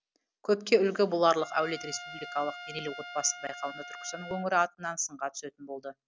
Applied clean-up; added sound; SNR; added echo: none; Trumpet; 14 dB; none.